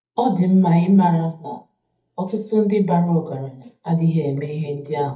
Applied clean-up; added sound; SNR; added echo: neural mask model DeepFilterNet 3.